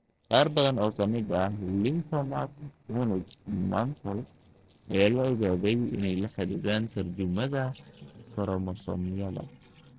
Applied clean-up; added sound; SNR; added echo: neural separator model SepFormer DNS4.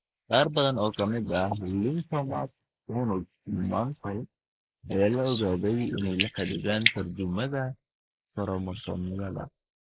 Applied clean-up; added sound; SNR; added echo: neural mask model Resemble Enhance denoiser.